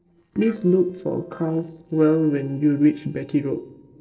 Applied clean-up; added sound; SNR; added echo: neural separator model SepFormer DNS4.